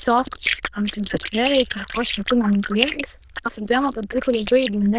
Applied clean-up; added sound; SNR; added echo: neural diffusion model UNIVERSE++.